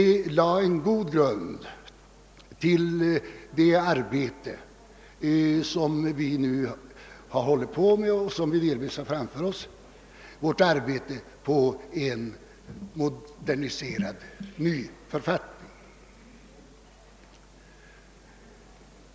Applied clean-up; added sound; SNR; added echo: none; none; none; none.